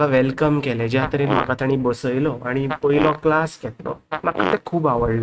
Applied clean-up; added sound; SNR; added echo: neural mask model RNNoise.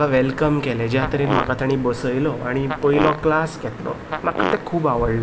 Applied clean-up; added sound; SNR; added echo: none; Fart; 7 dB; none.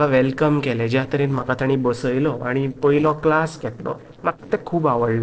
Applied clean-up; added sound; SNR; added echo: neural separator model SepFormer DNS4.